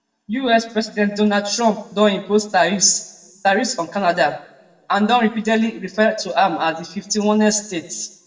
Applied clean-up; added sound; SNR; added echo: none; none; none; reverberation time 0.5 s.